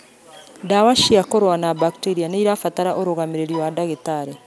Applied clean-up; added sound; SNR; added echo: none; Bowed string instrument; 18 dB; none.